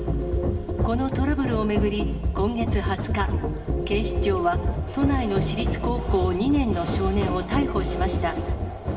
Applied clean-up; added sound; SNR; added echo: none; Hammer; 11 dB; reverberation time 1.9 s.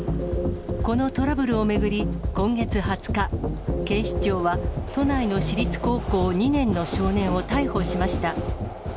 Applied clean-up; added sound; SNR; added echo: none; none; none; none.